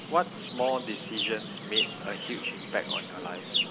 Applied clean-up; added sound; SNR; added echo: none; Chirp, tweet; 2 dB; none.